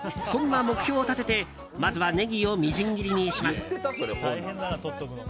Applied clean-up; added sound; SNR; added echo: none; none; none; none.